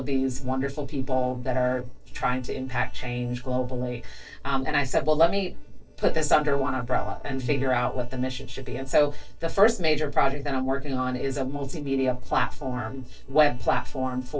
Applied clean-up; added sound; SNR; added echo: neural separator model SepFormer DNS4.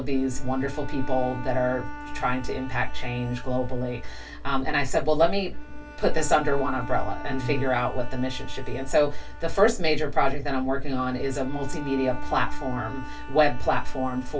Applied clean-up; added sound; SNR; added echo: none; Bowed string instrument; 18 dB; reverberation time 0.2 s.